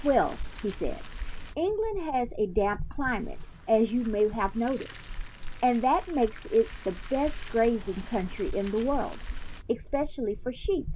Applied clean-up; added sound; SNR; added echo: none; Car; 8 dB; none.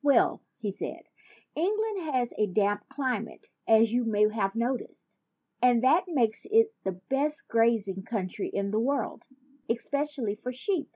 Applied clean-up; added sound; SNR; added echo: none; none; none; none.